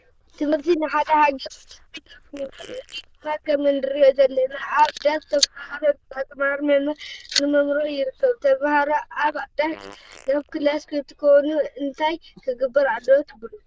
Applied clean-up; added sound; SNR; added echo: neural diffusion model UNIVERSE++.